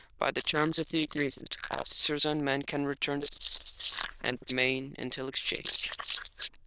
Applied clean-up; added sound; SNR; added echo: neural diffusion model UNIVERSE++.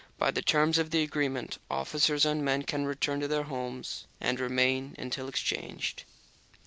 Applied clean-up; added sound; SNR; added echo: none; none; none; none.